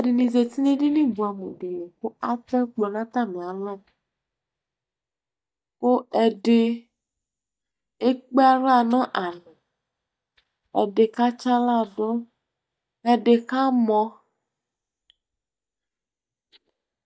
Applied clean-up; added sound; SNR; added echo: neural mask model DeepFilterNet 3.